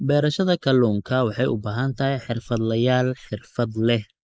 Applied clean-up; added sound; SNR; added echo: neural mask model Resemble Enhance denoiser.